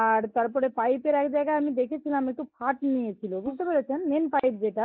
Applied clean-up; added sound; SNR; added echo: neural mask model Resemble Enhance denoiser.